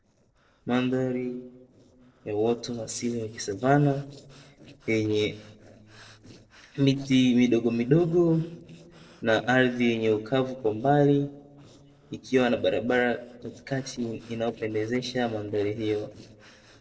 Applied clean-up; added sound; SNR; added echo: neural separator model SepFormer DNS4.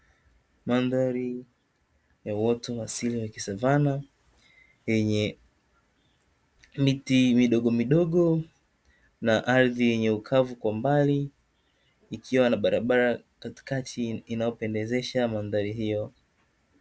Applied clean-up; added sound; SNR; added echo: none; none; none; none.